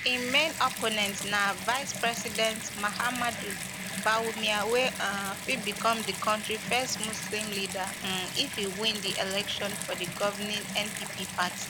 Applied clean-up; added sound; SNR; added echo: none; Bathtub (filling or washing) / Water tap, faucet; 6 dB; none.